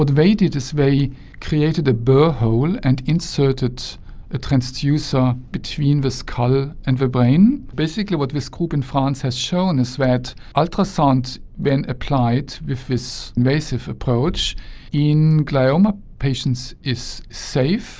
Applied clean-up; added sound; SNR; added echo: none; none; none; none.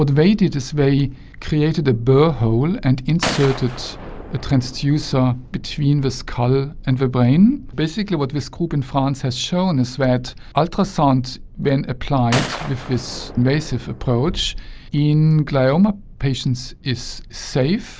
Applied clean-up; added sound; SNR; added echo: none; Gunshot, gunfire; 13 dB; none.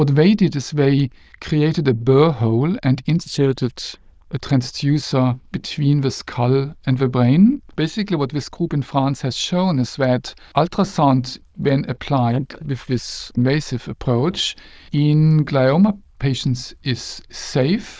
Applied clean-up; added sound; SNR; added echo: neural diffusion model UNIVERSE++.